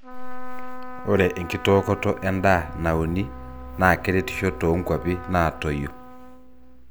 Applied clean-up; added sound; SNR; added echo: none; Trumpet; 16 dB; none.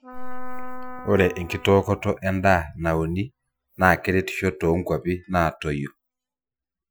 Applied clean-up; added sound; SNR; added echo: classical method Wiener filter.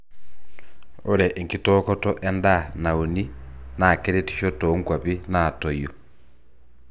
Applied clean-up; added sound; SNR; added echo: none; none; none; none.